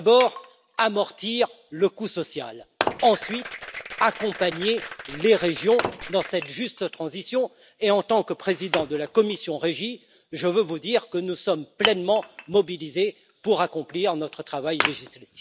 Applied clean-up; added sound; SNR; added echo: none; Wood + Applause; 10 dB; none.